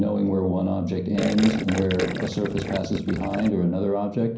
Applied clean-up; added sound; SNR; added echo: none; Gurgling; 7 dB; reverberation time 0.6 s.